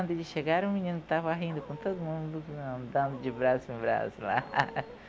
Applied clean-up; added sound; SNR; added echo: none; Dog; 16 dB; none.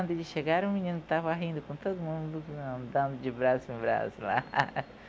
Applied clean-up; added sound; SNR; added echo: none; none; none; none.